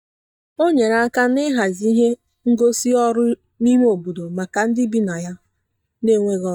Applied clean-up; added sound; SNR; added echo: neural mask model DeepFilterNet 3.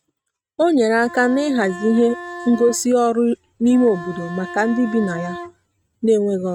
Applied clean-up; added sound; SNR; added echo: neural mask model RNNoise.